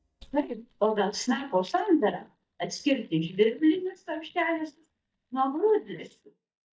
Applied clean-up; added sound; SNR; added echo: neural mask model DeepFilterNet 3.